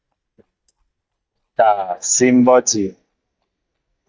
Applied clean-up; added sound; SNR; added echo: neural mask model DeepFilterNet 3.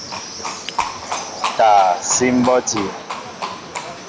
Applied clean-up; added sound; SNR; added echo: none; Livestock, farm animals, working animals; 8 dB; none.